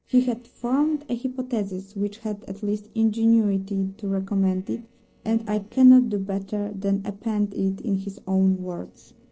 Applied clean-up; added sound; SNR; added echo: neural separator model SepFormer DNS4.